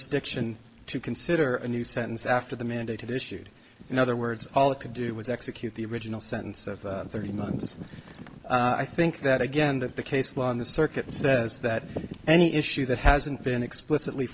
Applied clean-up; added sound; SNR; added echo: none; Bird vocalization, bird call, bird song; 16 dB; none.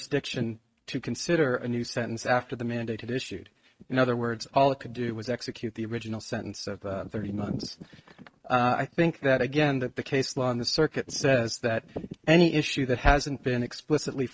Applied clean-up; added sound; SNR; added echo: neural mask model RNNoise.